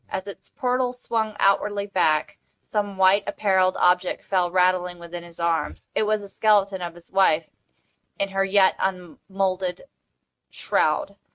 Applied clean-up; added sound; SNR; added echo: neural mask model RNNoise.